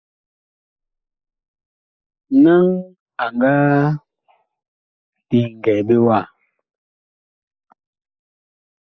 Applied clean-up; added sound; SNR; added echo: neural mask model Resemble Enhance denoiser.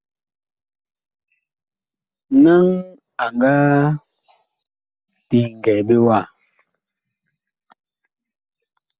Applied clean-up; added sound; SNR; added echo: none; none; none; none.